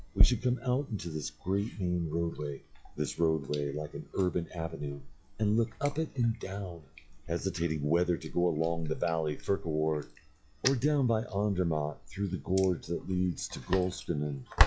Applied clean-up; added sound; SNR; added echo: classical method log-MMSE.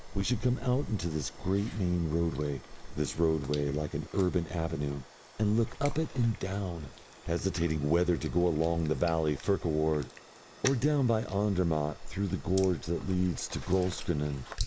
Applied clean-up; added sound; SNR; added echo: neural mask model Resemble Enhance denoiser.